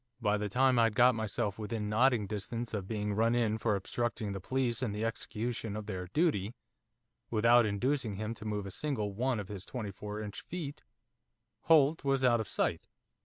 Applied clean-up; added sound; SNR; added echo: none; none; none; none.